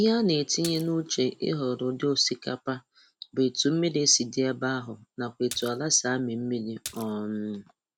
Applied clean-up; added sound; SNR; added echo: none; Splash, splatter; 17 dB; none.